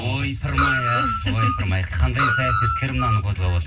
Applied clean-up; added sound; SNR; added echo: none; Screech; 2 dB; reverberation time 0.4 s.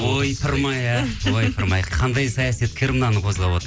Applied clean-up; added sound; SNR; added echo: none; none; none; none.